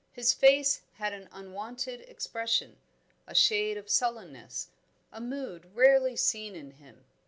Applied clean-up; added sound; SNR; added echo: none; none; none; none.